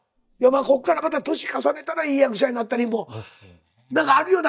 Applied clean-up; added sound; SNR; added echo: neural mask model DeepFilterNet 3.